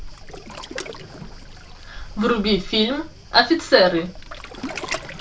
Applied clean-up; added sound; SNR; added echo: none; Waves, surf; 12 dB; reverberation time 0.2 s.